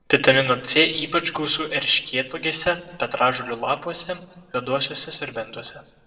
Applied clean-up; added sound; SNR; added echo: neural separator model SepFormer DNS4.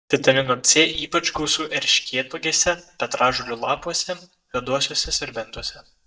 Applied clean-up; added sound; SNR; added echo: neural mask model DeepFilterNet 3.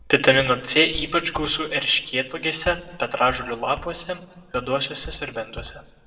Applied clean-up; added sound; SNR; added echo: none; Computer keyboard; 18 dB; reverberation time 1.2 s.